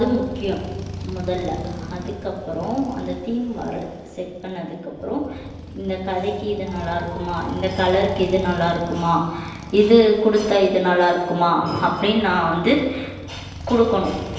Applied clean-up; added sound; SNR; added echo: none; Motorcycle; 13 dB; reverberation time 1.0 s.